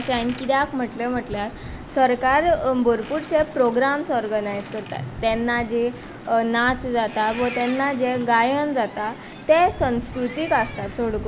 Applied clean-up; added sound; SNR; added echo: none; Boat, Water vehicle; 18 dB; none.